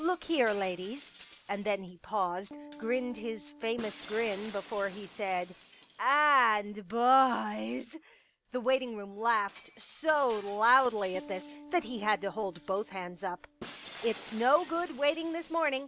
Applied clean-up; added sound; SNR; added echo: none; Shatter + Piano; 18 dB; none.